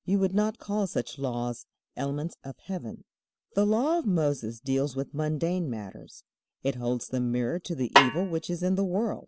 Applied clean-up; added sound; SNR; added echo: none; Snare drum; -3 dB; none.